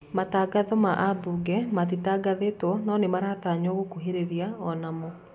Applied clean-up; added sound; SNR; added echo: none; none; none; none.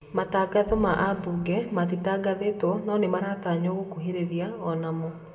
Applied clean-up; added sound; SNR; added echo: none; Knock; 19 dB; reverberation time 1.1 s.